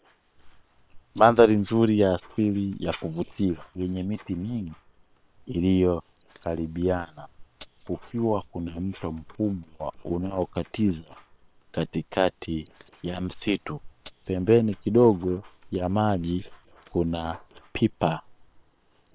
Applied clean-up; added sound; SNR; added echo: neural separator model SepFormer WHAM!.